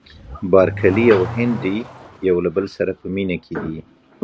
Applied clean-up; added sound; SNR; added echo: none; Accelerating, revving, vroom / Car; 13 dB; none.